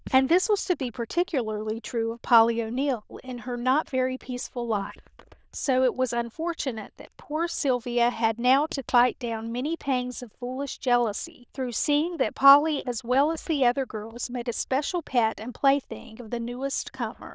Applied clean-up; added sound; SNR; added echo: neural diffusion model UNIVERSE++.